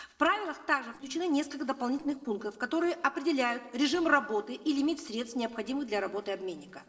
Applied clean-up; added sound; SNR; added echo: neural separator model SepFormer DNS4.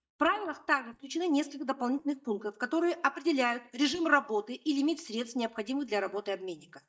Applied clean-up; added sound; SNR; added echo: neural mask model DeepFilterNet 3.